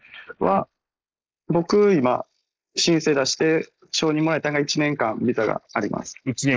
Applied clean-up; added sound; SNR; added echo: neural mask model Resemble Enhance denoiser.